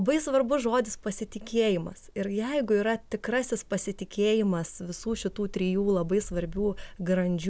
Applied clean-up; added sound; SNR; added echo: none; none; none; none.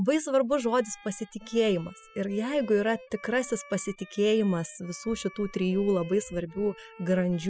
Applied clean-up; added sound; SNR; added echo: classical method spectral subtraction.